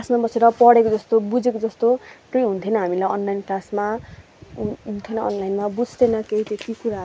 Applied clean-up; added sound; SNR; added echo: none; none; none; none.